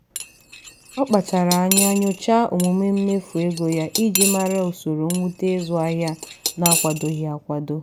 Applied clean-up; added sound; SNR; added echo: none; Cutlery, silverware / Dishes, pots, and pans; 6 dB; none.